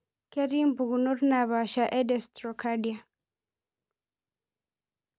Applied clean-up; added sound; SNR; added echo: none; none; none; none.